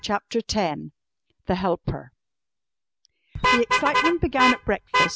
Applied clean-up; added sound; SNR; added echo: none; Vehicle horn, car horn, honking; 0 dB; none.